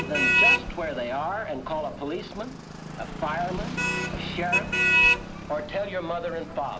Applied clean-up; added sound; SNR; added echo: none; Motor vehicle (road); -4 dB; none.